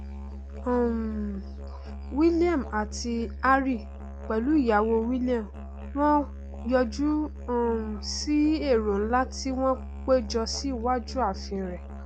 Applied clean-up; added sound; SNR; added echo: none; Musical instrument; 10 dB; none.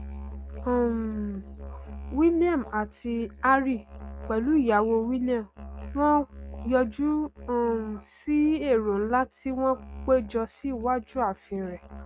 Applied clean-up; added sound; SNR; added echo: neural mask model RNNoise.